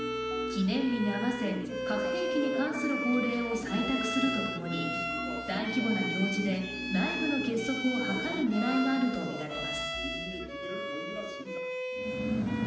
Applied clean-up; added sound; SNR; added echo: none; Bowed string instrument; 4 dB; reverberation time 0.8 s.